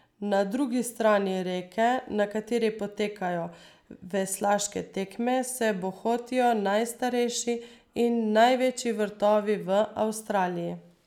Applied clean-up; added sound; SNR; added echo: none; none; none; none.